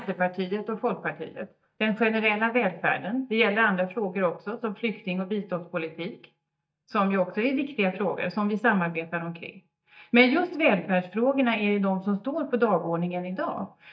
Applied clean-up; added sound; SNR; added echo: neural mask model DeepFilterNet 3.